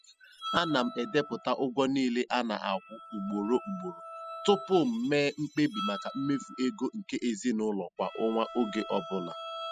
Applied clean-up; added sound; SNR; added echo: classical method spectral subtraction.